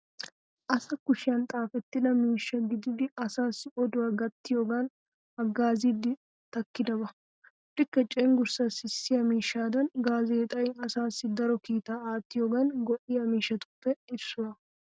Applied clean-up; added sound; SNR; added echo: none; none; none; none.